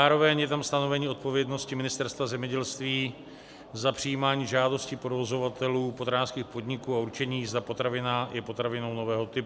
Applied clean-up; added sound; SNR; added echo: none; none; none; none.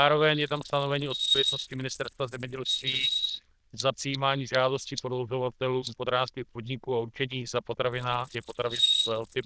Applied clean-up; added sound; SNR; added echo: neural diffusion model UNIVERSE++.